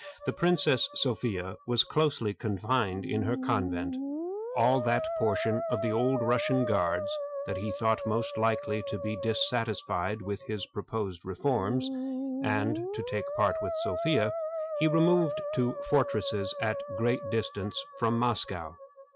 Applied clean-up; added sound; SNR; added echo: classical method Wiener filter.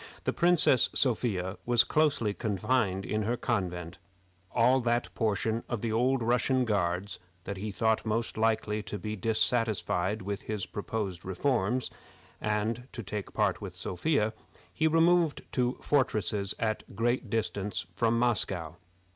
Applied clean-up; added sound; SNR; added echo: none; none; none; none.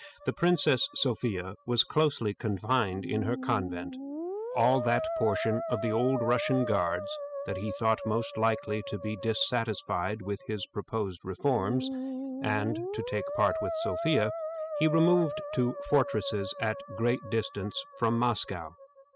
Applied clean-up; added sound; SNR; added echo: classical method spectral subtraction.